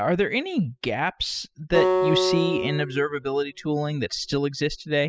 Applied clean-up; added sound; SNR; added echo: classical method spectral subtraction.